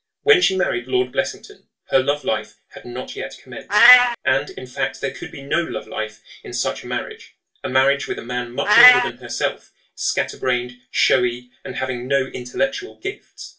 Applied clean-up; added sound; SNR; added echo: none; Meow; 2 dB; reverberation time 0.2 s.